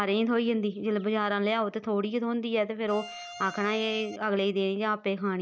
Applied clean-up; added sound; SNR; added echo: none; Bowed string instrument; 15 dB; none.